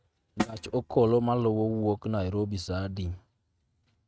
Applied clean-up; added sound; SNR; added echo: neural mask model RNNoise.